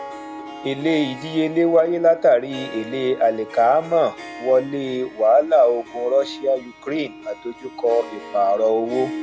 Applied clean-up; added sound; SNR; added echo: none; Harp; 16 dB; none.